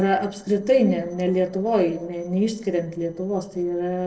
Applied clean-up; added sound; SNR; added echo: neural separator model SepFormer DNS4.